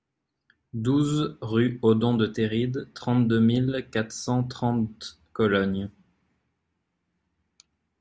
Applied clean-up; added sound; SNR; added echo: none; none; none; none.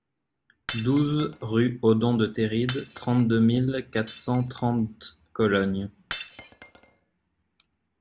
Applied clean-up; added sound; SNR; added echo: none; Shatter; 17 dB; none.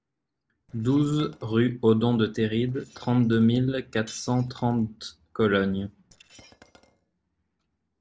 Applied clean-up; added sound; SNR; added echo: neural separator model SepFormer DNS4.